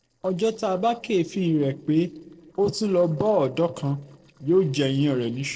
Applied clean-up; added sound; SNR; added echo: neural separator model SepFormer DNS4.